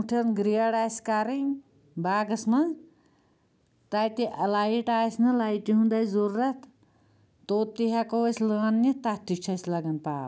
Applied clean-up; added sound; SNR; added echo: none; none; none; none.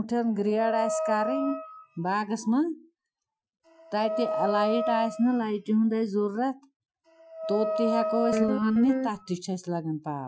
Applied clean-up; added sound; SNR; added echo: classical method Wiener filter.